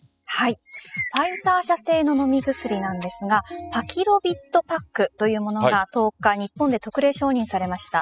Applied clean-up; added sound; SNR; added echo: classical method spectral subtraction.